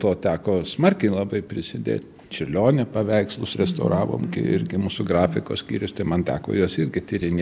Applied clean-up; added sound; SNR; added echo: none; none; none; none.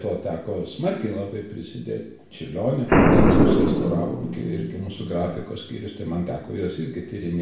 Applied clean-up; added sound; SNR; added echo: none; Boom; -4 dB; reverberation time 0.7 s.